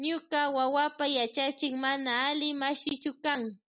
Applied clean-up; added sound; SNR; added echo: none; none; none; none.